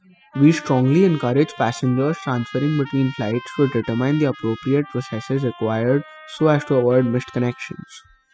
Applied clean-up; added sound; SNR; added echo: classical method spectral subtraction.